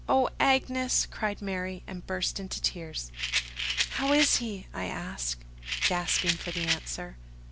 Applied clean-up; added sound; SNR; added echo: none; Rattle; 2 dB; none.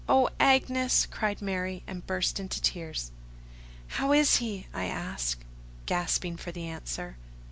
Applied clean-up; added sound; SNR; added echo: none; none; none; none.